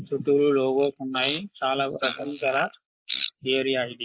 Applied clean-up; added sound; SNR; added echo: neural mask model Resemble Enhance denoiser.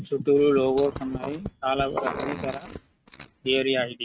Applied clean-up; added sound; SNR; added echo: neural mask model RNNoise.